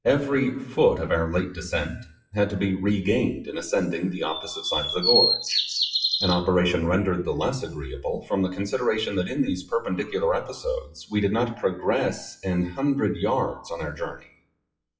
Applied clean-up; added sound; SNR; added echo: classical method WPE with log-MMSE.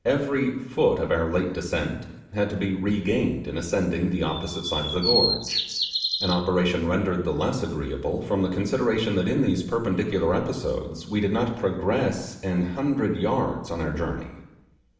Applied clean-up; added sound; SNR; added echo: none; Bird vocalization, bird call, bird song; 3 dB; reverberation time 0.9 s.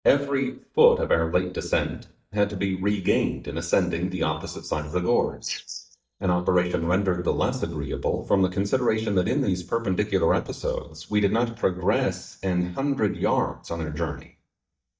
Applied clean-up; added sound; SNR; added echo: neural mask model DeepFilterNet 3.